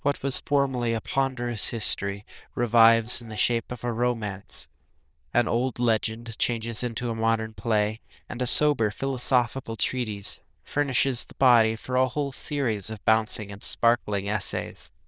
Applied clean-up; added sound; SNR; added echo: neural diffusion model UNIVERSE++.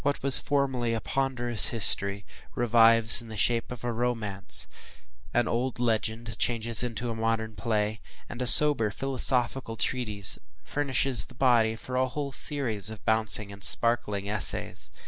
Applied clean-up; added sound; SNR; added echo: neural mask model Resemble Enhance denoiser.